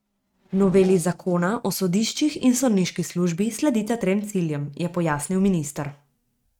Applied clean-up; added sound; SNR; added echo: neural mask model RNNoise.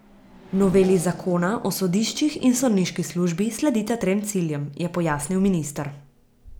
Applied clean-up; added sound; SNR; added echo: none; Race car, auto racing / Accelerating, revving, vroom; 19 dB; none.